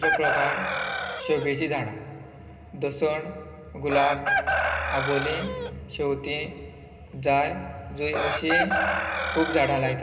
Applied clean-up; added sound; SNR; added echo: none; Chicken, rooster; 2 dB; reverberation time 0.2 s.